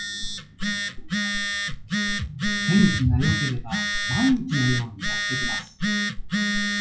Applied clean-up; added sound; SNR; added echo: classical method WPE with log-MMSE.